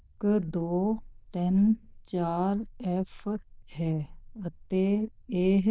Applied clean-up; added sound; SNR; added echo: neural diffusion model UNIVERSE++.